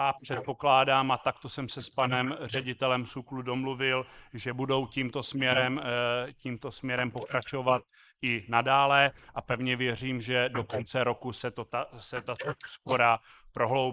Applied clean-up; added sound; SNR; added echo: neural mask model Resemble Enhance denoiser.